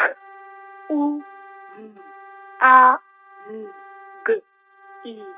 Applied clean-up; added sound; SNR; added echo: neural mask model RNNoise.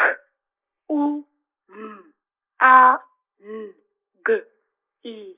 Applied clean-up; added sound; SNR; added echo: neural mask model Resemble Enhance denoiser.